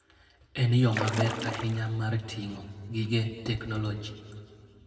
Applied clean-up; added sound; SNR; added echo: none; Splash, splatter; 6 dB; reverberation time 1.9 s.